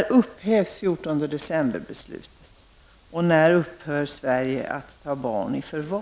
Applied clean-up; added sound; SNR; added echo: none; none; none; none.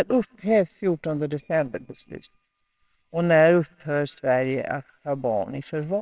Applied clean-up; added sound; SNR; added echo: neural separator model SepFormer WHAMR!.